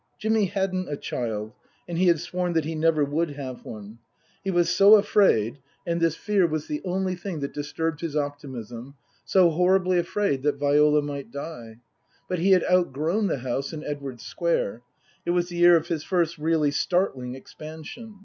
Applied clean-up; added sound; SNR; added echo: none; none; none; none.